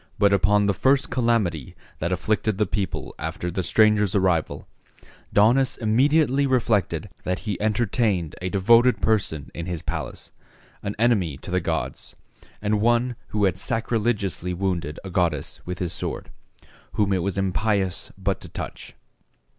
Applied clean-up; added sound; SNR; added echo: none; none; none; none.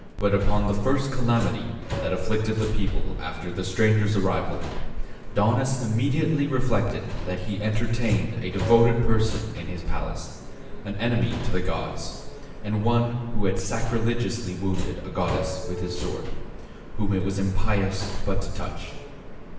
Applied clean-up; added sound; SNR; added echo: none; Subway, metro, underground; 8 dB; reverberation time 1.0 s.